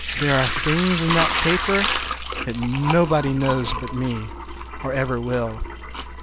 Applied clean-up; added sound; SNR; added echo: none; Sink (filling or washing) / Liquid; 4 dB; none.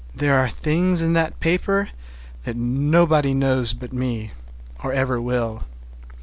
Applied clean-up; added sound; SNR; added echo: none; none; none; none.